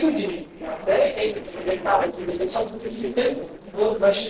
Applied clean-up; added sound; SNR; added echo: neural separator model SepFormer DNS4.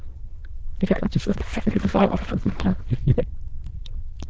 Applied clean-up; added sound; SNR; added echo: neural diffusion model UNIVERSE++.